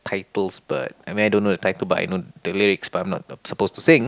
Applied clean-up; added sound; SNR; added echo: none; none; none; none.